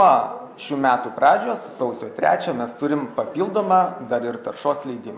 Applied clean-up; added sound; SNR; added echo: none; none; none; none.